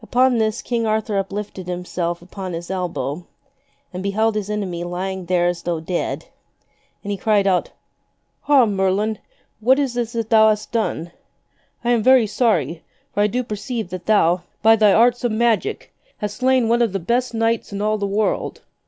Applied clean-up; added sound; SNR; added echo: none; none; none; none.